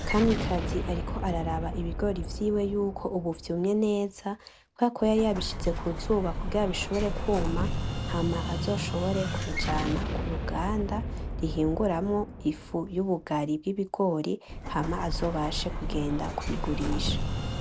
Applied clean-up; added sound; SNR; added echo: none; Explosion; 3 dB; none.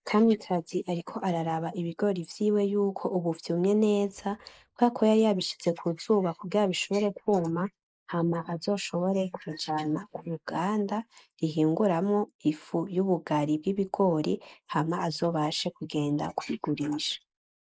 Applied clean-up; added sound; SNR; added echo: neural mask model Resemble Enhance denoiser.